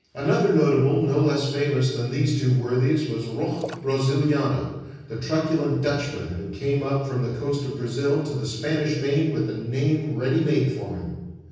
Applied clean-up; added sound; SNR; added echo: none; Splash, splatter; 19 dB; reverberation time 1.1 s.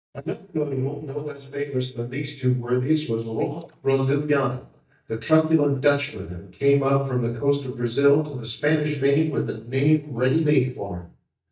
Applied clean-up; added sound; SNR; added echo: neural mask model DeepFilterNet 3.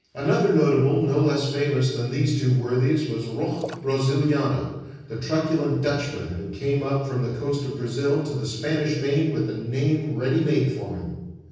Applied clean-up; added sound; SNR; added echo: neural separator model SepFormer DNS4.